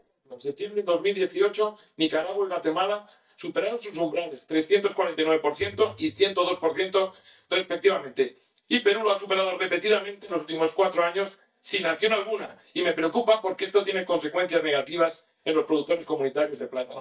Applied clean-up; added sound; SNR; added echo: neural mask model DeepFilterNet 3.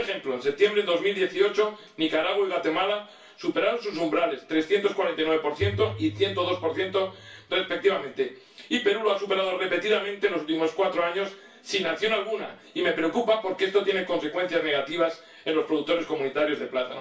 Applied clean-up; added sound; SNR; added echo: none; Bowed string instrument; 12 dB; reverberation time 0.3 s.